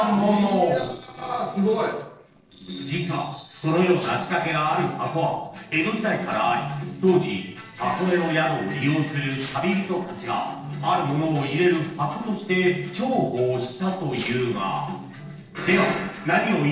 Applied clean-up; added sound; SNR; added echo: neural separator model SepFormer DNS4.